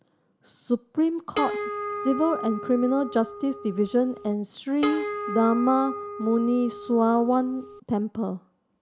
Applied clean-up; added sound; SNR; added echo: none; Harp; 8 dB; none.